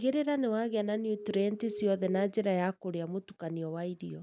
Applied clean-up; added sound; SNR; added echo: none; Alarm; 12 dB; none.